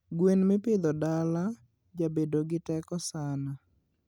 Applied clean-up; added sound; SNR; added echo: none; none; none; none.